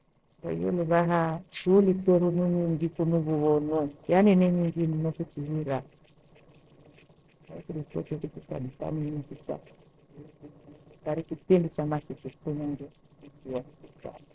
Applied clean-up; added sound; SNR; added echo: neural separator model SepFormer DNS4.